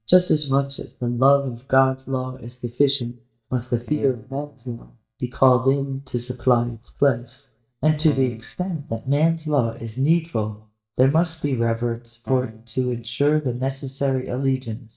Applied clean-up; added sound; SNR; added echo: neural mask model DeepFilterNet 3.